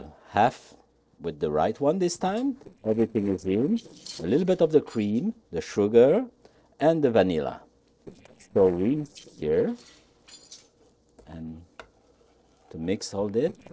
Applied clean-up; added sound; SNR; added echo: neural separator model SepFormer DNS4.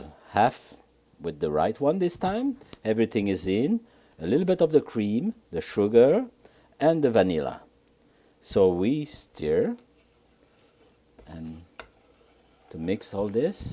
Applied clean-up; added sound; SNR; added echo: none; none; none; none.